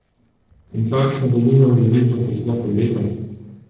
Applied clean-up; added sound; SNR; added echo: neural separator model SepFormer DNS4.